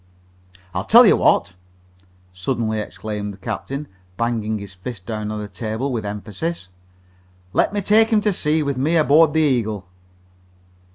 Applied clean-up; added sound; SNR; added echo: none; none; none; none.